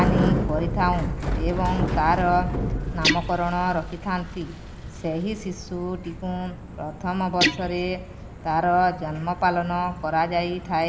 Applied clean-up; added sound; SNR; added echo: none; Bicycle + Guitar; 3 dB; none.